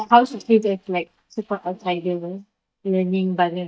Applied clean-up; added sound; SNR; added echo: neural mask model DeepFilterNet 3.